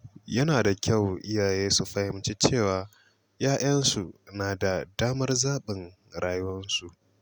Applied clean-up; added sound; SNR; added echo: none; none; none; none.